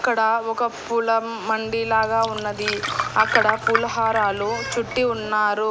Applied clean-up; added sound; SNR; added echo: none; Glass; 5 dB; none.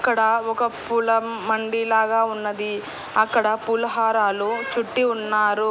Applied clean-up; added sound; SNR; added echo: none; none; none; none.